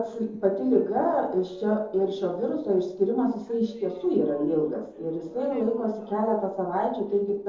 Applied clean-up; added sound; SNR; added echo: neural separator model SepFormer DNS4.